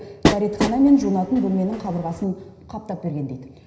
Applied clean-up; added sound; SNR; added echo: none; Train; 3 dB; reverberation time 0.9 s.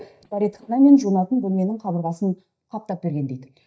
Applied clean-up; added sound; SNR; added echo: neural mask model DeepFilterNet 3.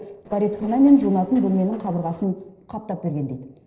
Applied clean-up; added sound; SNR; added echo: neural separator model SepFormer DNS4.